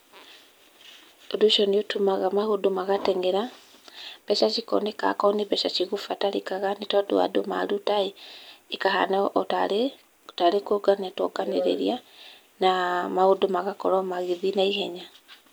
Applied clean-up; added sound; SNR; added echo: none; none; none; none.